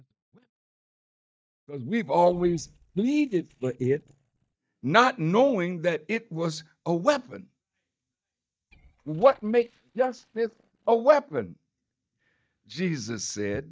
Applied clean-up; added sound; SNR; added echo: neural mask model DeepFilterNet 3.